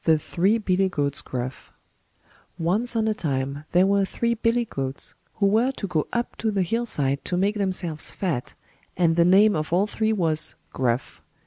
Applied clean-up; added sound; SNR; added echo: none; none; none; none.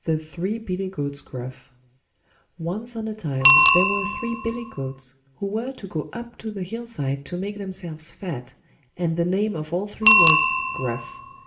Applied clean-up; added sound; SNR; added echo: none; Bicycle bell; -1 dB; reverberation time 0.4 s.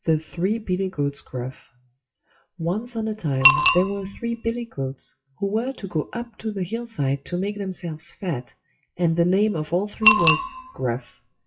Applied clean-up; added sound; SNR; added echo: classical method WPE with log-MMSE.